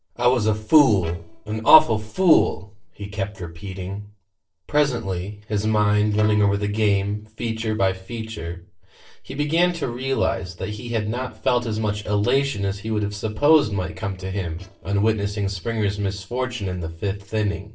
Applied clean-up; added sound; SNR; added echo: neural separator model SepFormer DNS4.